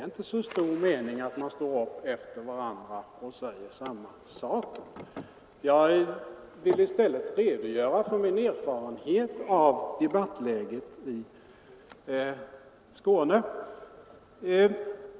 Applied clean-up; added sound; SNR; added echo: none; none; none; none.